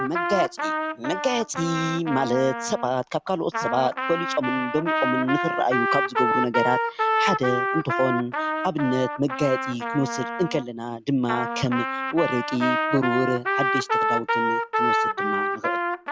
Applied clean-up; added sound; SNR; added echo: none; Trumpet; 0 dB; none.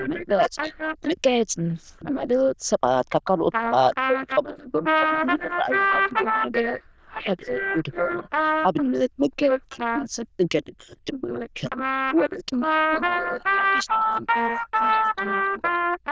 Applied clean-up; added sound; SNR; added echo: neural diffusion model UNIVERSE++.